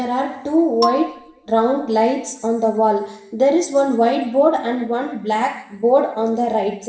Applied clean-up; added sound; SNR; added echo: none; Marimba, xylophone; 10 dB; reverberation time 0.8 s.